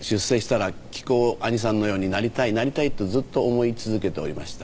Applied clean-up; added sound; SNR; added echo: none; Rain; 12 dB; none.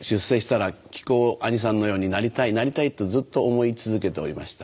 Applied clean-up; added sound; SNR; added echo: none; none; none; none.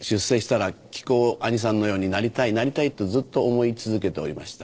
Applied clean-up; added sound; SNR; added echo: neural separator model SepFormer DNS4.